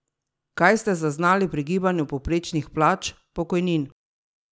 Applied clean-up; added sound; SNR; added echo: none; none; none; none.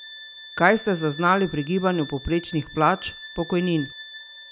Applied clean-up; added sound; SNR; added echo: none; Bowed string instrument; 15 dB; none.